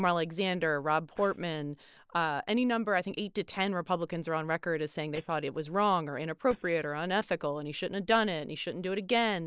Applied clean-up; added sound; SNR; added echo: neural separator model SepFormer DNS4.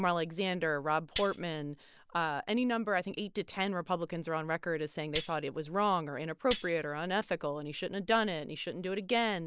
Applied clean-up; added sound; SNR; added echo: none; Tambourine; -3 dB; none.